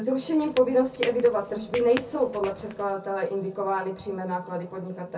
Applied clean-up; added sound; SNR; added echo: none; Squeak / Walk, footsteps; 14 dB; reverberation time 0.3 s.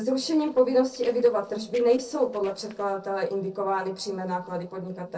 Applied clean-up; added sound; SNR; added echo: neural separator model SepFormer DNS4.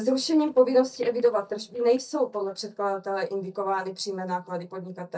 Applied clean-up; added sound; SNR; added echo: neural mask model DeepFilterNet 3.